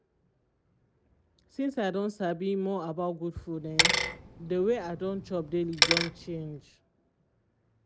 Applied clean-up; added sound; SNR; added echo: none; Bicycle; -3 dB; none.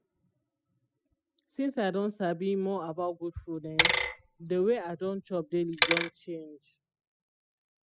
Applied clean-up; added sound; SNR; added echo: classical method spectral subtraction.